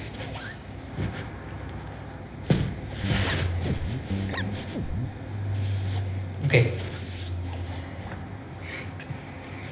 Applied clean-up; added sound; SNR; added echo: none; Guitar; 2 dB; reverberation time 0.8 s.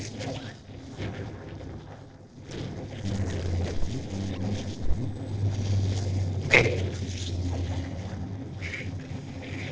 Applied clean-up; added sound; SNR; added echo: neural separator model SepFormer DNS4.